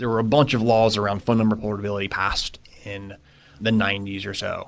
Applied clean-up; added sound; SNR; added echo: none; none; none; none.